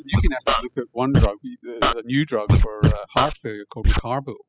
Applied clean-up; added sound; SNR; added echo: classical method spectral subtraction.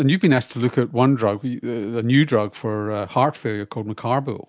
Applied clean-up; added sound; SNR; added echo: none; none; none; none.